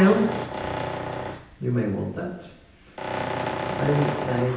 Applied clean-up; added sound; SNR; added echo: none; Tools; 5 dB; reverberation time 0.9 s.